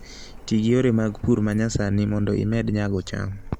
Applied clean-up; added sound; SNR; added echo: none; Printer; 17 dB; none.